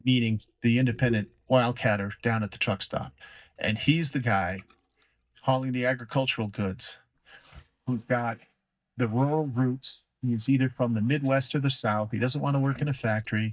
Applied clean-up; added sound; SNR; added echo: neural mask model DeepFilterNet 3.